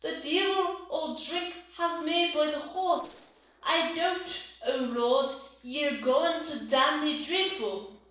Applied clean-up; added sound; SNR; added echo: neural separator model SepFormer DNS4.